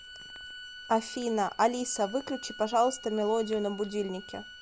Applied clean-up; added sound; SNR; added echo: none; Bowed string instrument; 16 dB; none.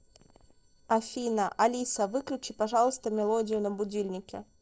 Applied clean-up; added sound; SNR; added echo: neural separator model SepFormer DNS4.